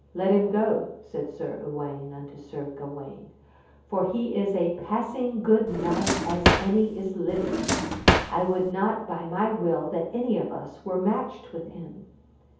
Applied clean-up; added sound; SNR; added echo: none; Drawer open or close; -2 dB; reverberation time 0.7 s.